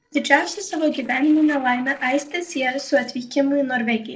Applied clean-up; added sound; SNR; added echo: neural separator model SepFormer DNS4.